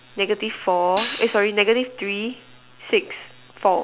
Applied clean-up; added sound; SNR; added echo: none; Hi-hat; 13 dB; none.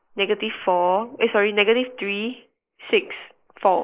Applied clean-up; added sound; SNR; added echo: neural mask model Resemble Enhance denoiser.